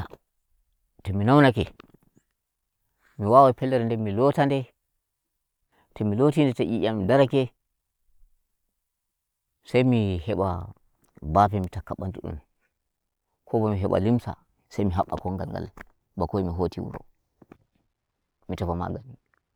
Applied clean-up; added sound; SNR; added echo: none; none; none; none.